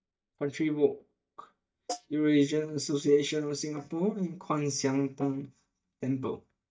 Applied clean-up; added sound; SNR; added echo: neural mask model DeepFilterNet 3.